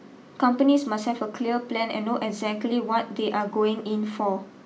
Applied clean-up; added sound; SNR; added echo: none; none; none; none.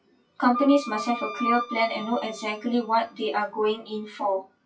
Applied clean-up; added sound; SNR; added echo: classical method WPE with log-MMSE.